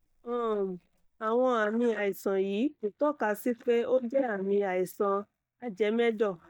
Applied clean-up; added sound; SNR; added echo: neural mask model DeepFilterNet 3.